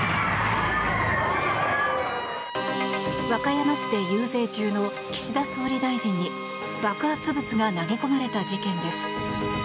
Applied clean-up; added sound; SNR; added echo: none; Wind instrument, woodwind instrument; 11 dB; none.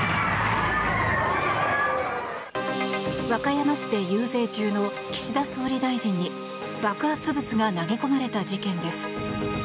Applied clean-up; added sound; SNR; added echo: none; none; none; none.